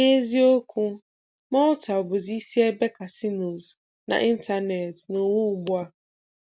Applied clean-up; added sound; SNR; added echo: none; none; none; none.